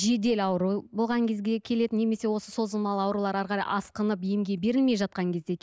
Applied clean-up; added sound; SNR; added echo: none; none; none; none.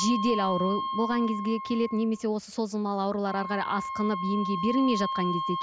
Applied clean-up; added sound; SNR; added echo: none; Wind instrument, woodwind instrument; 5 dB; none.